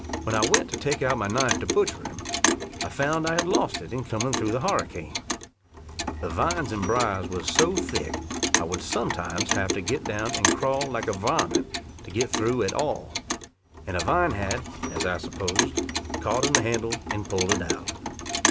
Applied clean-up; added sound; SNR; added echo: none; Clock; 1 dB; none.